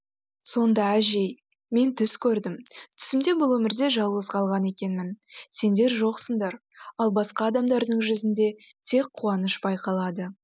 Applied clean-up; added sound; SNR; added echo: none; none; none; none.